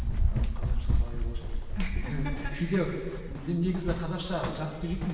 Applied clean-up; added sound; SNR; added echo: none; Run; -3 dB; reverberation time 1.3 s.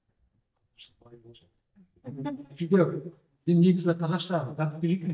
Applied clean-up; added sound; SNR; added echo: neural mask model DeepFilterNet 3.